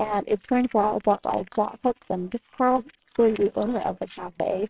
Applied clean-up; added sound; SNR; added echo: neural separator model SepFormer WHAMR!.